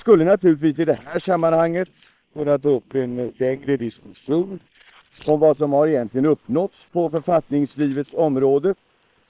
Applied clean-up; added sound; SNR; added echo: neural separator model SepFormer WHAM!.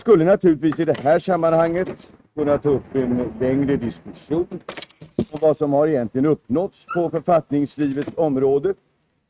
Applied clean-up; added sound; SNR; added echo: neural mask model RNNoise.